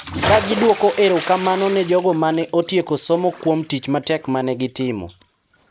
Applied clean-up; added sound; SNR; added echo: none; Bathtub (filling or washing) / Splash, splatter; 11 dB; none.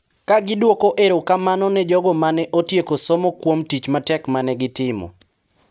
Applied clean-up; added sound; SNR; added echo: none; none; none; none.